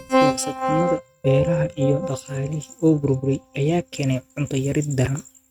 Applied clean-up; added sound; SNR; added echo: neural mask model RNNoise.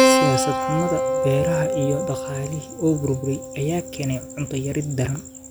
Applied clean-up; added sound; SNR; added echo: none; Keyboard (musical); -1 dB; none.